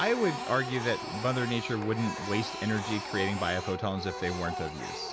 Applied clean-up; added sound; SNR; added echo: none; Printer; 6 dB; none.